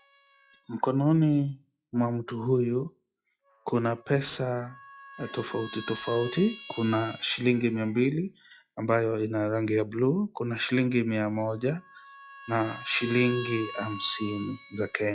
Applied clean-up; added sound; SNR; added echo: classical method log-MMSE.